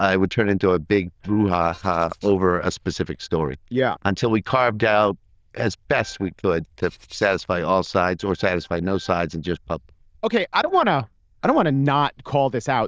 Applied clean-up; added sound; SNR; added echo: neural diffusion model UNIVERSE++.